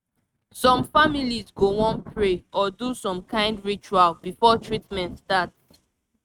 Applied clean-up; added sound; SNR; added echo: neural mask model RNNoise.